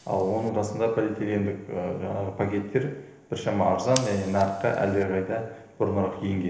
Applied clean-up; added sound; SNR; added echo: none; Scissors; 19 dB; reverberation time 1.0 s.